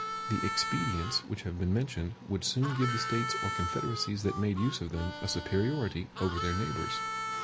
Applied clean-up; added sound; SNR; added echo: none; Harmonica; 5 dB; none.